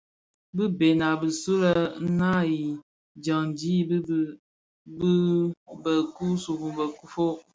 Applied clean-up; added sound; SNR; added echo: none; none; none; none.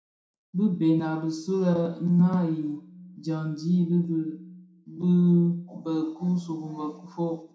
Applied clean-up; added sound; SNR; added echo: none; none; none; reverberation time 0.5 s.